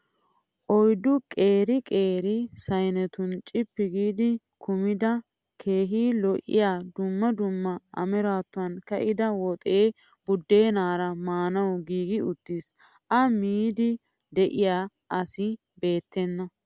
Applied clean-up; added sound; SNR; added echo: none; none; none; none.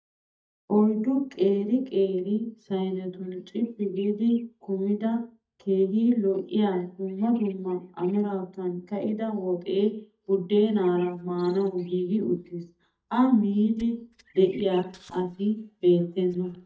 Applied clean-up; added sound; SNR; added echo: neural mask model DeepFilterNet 3.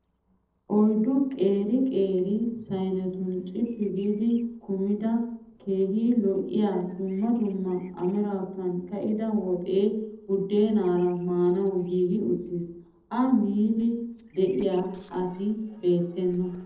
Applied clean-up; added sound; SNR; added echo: neural separator model SepFormer DNS4.